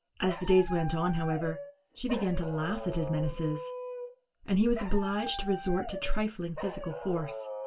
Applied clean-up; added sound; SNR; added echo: none; Dog; 10 dB; reverberation time 0.1 s.